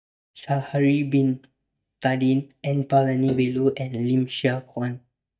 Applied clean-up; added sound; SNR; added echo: neural mask model DeepFilterNet 3.